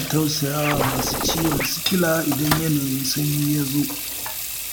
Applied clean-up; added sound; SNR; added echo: none; Sink (filling or washing) / Water tap, faucet + Scratching (performance technique); 3 dB; none.